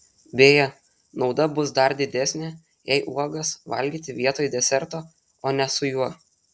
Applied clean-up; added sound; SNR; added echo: none; none; none; none.